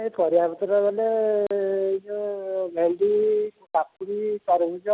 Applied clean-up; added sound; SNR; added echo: none; none; none; none.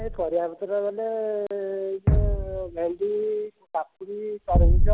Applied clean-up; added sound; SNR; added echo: none; Thump, thud; -4 dB; none.